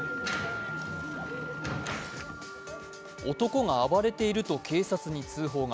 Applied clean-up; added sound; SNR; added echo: none; Wind chime; 11 dB; none.